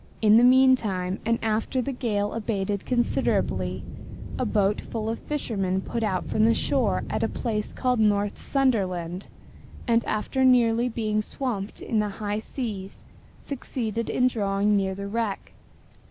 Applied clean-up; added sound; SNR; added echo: none; Thunder; 12 dB; none.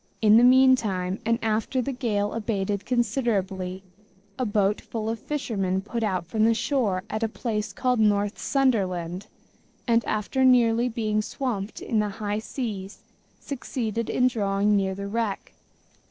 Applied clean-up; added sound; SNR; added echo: neural separator model SepFormer DNS4.